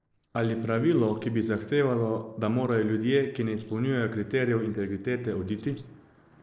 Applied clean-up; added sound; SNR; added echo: neural separator model SepFormer DNS4.